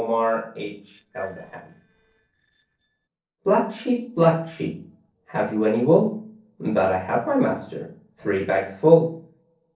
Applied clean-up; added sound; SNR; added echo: neural separator model SepFormer DNS4.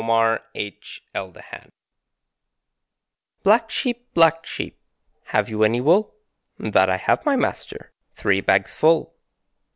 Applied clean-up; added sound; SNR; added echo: none; none; none; none.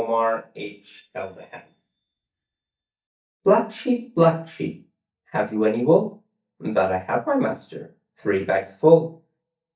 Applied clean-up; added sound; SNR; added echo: neural mask model DeepFilterNet 3.